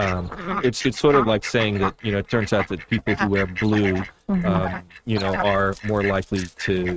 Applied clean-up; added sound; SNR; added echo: neural mask model RNNoise.